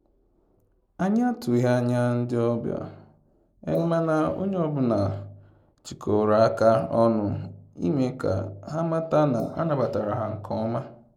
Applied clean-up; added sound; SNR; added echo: neural mask model Resemble Enhance denoiser.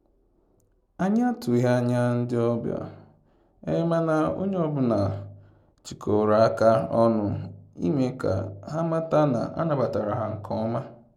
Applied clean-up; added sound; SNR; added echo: none; none; none; none.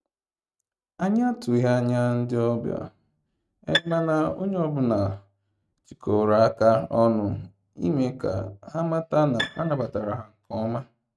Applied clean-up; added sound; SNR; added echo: neural mask model RNNoise.